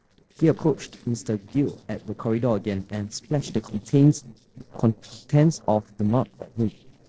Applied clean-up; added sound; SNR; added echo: neural separator model SepFormer DNS4.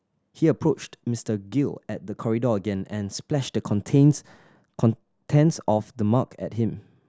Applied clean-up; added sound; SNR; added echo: none; none; none; none.